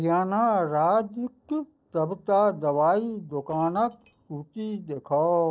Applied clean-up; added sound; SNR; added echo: neural separator model SepFormer DNS4.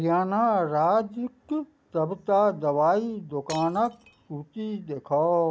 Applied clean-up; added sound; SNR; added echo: none; Shatter; 20 dB; none.